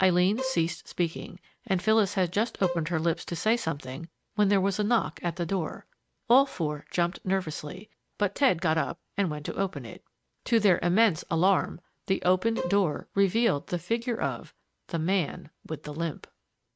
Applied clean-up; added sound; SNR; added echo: neural mask model RNNoise.